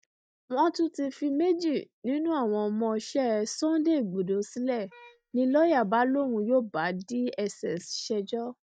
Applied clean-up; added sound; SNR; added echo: neural mask model DeepFilterNet 3.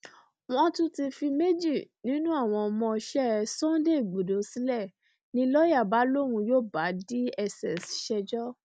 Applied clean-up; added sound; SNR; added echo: none; none; none; none.